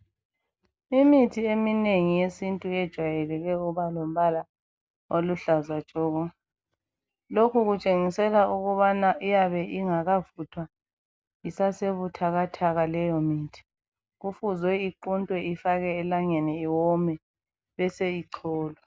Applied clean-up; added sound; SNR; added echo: none; none; none; none.